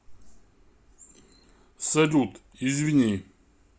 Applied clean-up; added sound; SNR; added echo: none; none; none; none.